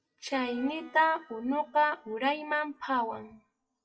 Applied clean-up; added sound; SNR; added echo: classical method WPE with log-MMSE.